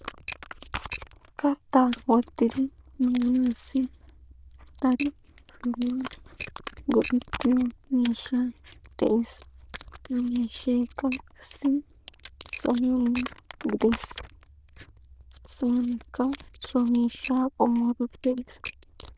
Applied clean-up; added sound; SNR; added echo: neural diffusion model UNIVERSE++.